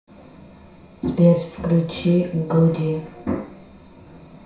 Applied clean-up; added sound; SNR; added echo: none; none; none; reverberation time 0.6 s.